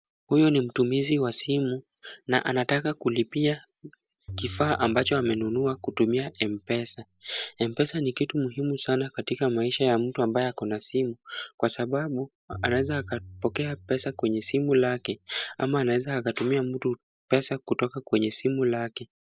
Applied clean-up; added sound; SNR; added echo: none; Tabla; 17 dB; none.